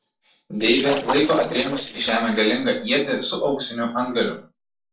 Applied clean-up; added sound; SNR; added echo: neural separator model SepFormer DNS4.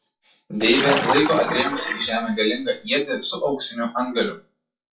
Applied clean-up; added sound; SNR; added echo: classical method WPE with log-MMSE.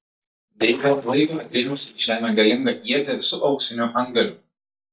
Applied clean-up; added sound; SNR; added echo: neural mask model DeepFilterNet 3.